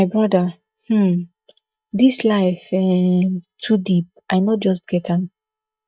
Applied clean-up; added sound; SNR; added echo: neural mask model DeepFilterNet 3.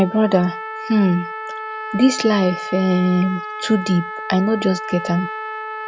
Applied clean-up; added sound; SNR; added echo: none; Trumpet; 10 dB; none.